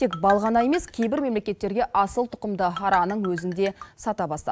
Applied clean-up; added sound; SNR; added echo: none; Marimba, xylophone; 14 dB; none.